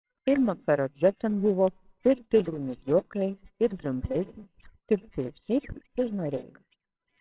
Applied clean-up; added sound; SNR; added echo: neural separator model SepFormer WHAMR!.